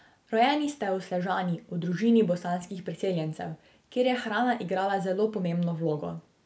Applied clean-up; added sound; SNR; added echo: none; none; none; none.